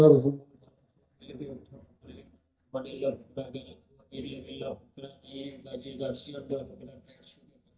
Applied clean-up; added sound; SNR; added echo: neural mask model DeepFilterNet 3.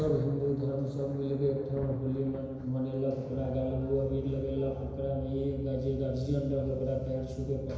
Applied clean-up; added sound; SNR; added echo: none; Thunder; 18 dB; reverberation time 1.0 s.